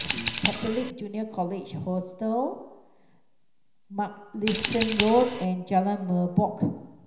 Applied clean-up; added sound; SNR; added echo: none; Scissors; 8 dB; reverberation time 0.9 s.